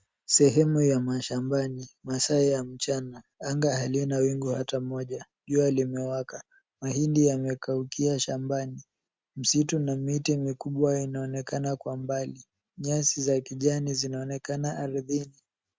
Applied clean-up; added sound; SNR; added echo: none; none; none; none.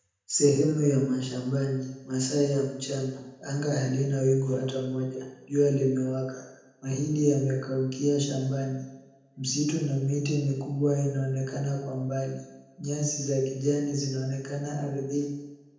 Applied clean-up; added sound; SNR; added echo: none; none; none; reverberation time 0.9 s.